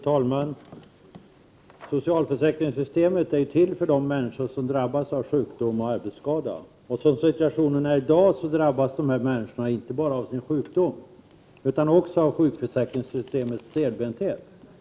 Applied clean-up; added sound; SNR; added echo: none; none; none; none.